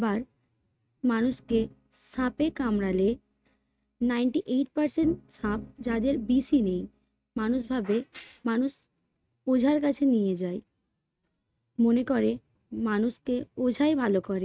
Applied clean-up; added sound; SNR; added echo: neural mask model RNNoise.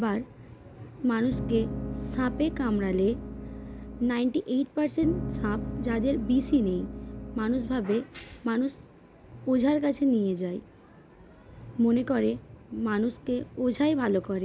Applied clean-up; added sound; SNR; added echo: none; Piano; 7 dB; none.